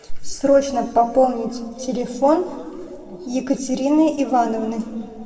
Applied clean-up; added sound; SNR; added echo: none; none; none; reverberation time 1.8 s.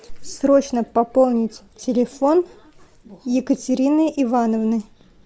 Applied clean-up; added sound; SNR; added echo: none; none; none; none.